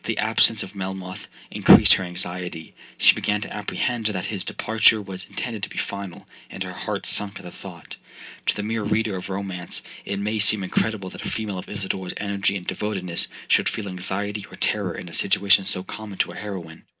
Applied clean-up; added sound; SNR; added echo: none; none; none; reverberation time 0.3 s.